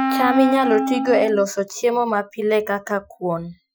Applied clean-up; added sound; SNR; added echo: classical method Wiener filter.